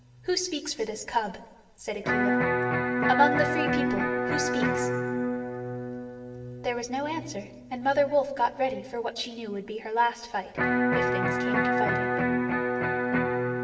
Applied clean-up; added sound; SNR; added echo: none; Electric guitar; -2 dB; reverberation time 0.9 s.